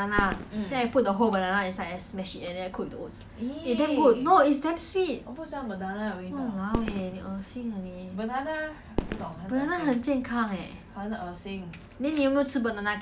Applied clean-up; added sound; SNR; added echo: none; Fireworks; 10 dB; none.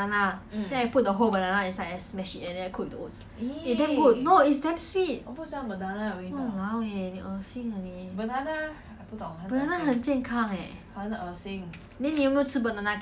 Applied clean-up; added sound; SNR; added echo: none; none; none; none.